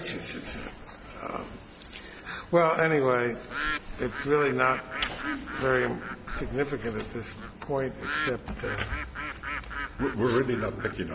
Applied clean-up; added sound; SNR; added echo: none; Bird; 8 dB; none.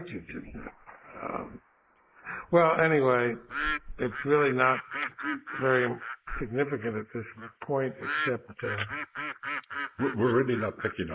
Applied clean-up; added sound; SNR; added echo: neural mask model Resemble Enhance denoiser.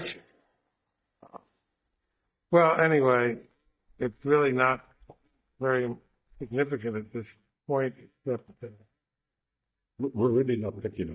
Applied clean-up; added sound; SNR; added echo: neural mask model DeepFilterNet 3.